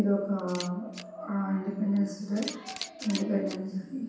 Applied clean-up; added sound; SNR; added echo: none; Camera; 15 dB; reverberation time 0.9 s.